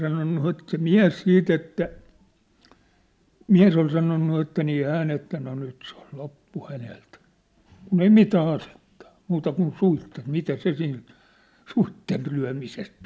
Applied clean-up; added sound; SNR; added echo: none; none; none; none.